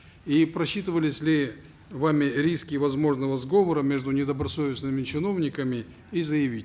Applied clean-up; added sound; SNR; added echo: none; none; none; none.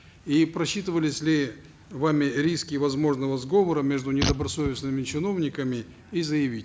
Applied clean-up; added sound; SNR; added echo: none; Fart; 7 dB; none.